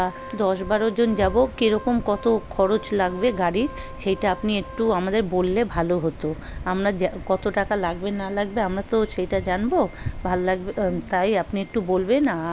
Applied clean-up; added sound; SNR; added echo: none; Bowed string instrument + Organ; 20 dB; none.